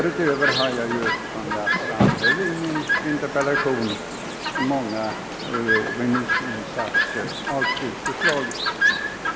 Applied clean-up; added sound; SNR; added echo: none; Chirp, tweet; -2 dB; none.